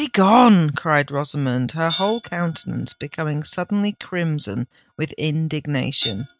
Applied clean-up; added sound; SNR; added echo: neural mask model RNNoise.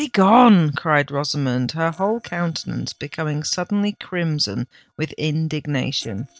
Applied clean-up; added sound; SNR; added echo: neural separator model SepFormer DNS4.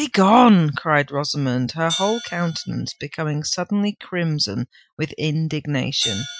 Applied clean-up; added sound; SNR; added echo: classical method Wiener filter.